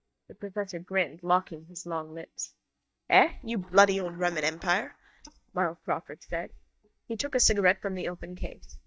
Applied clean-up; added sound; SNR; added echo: neural mask model DeepFilterNet 3.